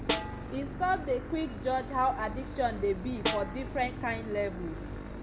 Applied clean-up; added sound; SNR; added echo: none; Engine / Boat, Water vehicle + Snare drum; 4 dB; none.